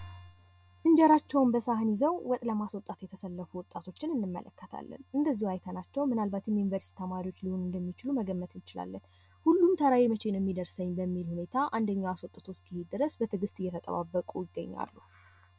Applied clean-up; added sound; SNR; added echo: none; none; none; none.